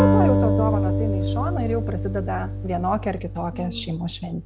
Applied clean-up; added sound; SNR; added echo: none; Acoustic guitar; -4 dB; none.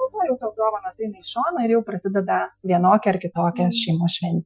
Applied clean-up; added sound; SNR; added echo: classical method Wiener filter.